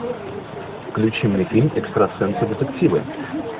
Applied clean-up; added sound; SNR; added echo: none; none; none; none.